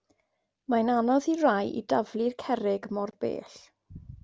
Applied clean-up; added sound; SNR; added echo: none; none; none; none.